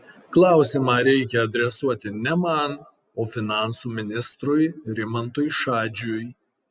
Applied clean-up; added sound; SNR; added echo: none; none; none; none.